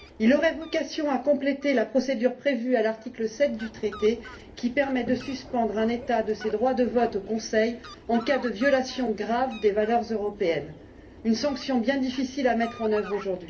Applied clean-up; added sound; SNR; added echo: none; Fowl; 19 dB; reverberation time 0.3 s.